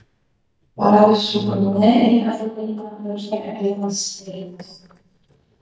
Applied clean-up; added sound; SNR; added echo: neural mask model DeepFilterNet 3.